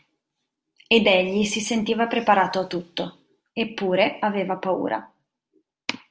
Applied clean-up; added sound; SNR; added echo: none; none; none; none.